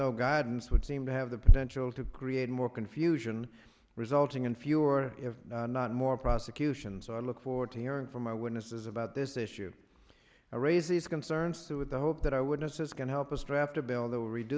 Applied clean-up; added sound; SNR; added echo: none; none; none; none.